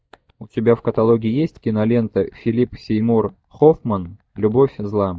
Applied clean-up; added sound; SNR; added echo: neural mask model DeepFilterNet 3.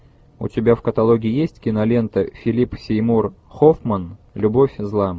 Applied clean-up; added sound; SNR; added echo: none; none; none; none.